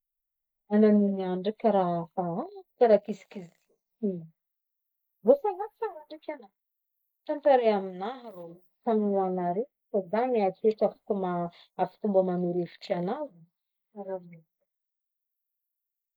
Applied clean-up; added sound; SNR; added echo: neural mask model Resemble Enhance denoiser.